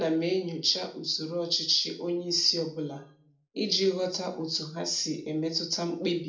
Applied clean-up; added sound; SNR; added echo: none; none; none; reverberation time 0.4 s.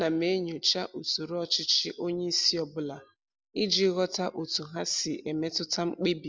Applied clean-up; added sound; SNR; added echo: none; none; none; none.